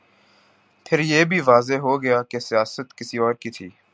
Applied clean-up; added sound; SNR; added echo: none; none; none; none.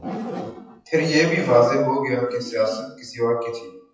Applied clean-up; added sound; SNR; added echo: classical method WPE with log-MMSE.